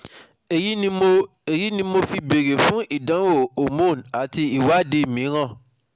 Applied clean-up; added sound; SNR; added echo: none; none; none; none.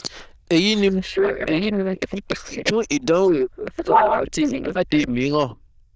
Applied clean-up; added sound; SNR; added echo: neural diffusion model UNIVERSE++.